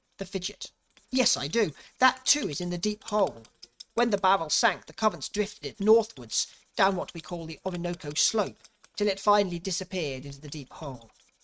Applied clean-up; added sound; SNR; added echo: neural mask model RNNoise.